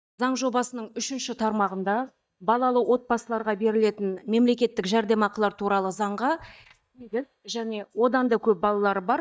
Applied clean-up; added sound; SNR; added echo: neural mask model DeepFilterNet 3.